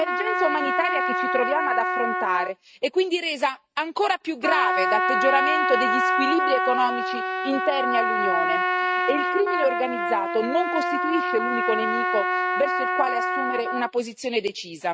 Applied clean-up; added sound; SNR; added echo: neural mask model RNNoise.